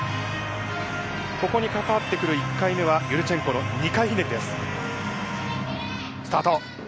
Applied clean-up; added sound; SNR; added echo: none; none; none; none.